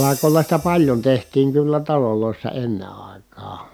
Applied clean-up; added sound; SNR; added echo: none; Crash cymbal; 20 dB; none.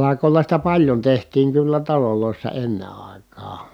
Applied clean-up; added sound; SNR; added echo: none; none; none; none.